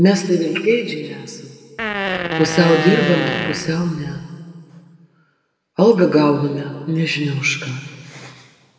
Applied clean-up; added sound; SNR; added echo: none; Fart; 4 dB; reverberation time 1.8 s.